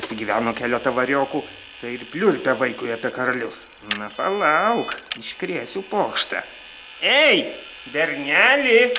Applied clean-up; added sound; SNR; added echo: none; Vehicle; 16 dB; none.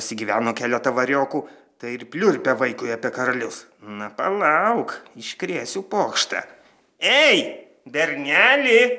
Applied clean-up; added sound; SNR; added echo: none; none; none; none.